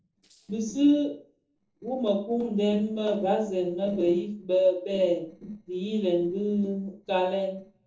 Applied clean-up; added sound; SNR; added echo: neural separator model SepFormer DNS4.